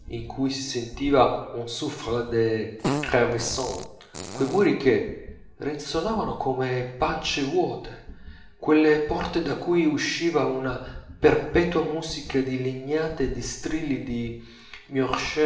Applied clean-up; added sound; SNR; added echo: none; Fart; 9 dB; reverberation time 0.8 s.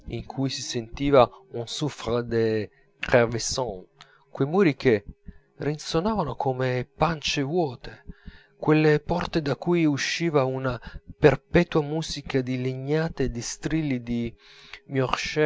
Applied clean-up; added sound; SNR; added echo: none; none; none; none.